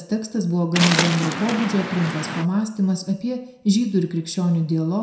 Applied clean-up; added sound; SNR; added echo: none; Waves, surf; 5 dB; reverberation time 0.5 s.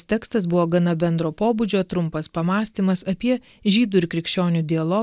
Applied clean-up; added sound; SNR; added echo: none; none; none; none.